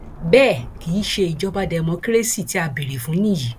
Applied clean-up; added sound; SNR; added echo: none; Rain / Thunderstorm; 18 dB; none.